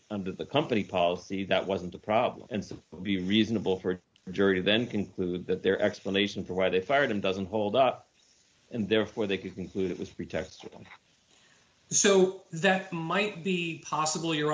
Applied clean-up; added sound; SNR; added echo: none; none; none; none.